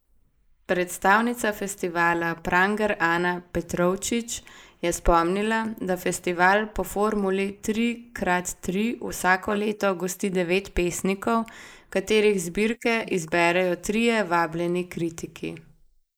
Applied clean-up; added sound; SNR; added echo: neural mask model Resemble Enhance denoiser.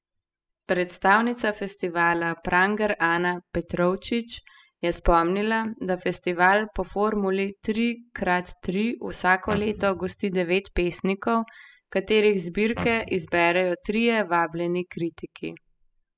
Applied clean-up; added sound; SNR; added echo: classical method spectral subtraction.